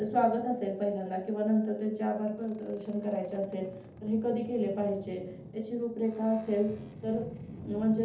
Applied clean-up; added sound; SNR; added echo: none; Boat, Water vehicle; 17 dB; reverberation time 0.6 s.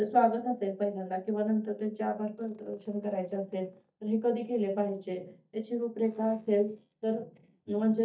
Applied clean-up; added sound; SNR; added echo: neural mask model DeepFilterNet 3.